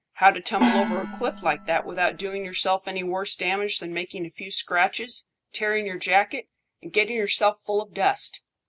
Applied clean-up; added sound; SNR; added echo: none; Gong; 2 dB; none.